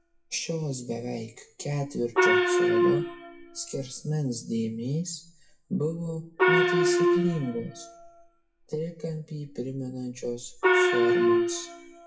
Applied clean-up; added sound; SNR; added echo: classical method WPE with log-MMSE.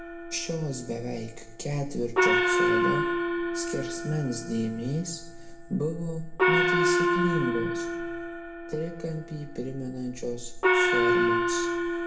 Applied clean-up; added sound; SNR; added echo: none; Gong; -5 dB; reverberation time 0.6 s.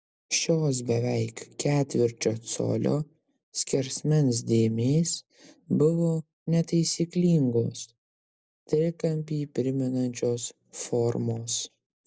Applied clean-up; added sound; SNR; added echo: none; none; none; none.